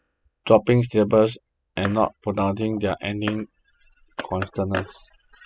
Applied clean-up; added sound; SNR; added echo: classical method spectral subtraction.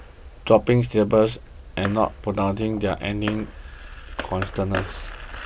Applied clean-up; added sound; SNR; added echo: none; Fireworks; 15 dB; none.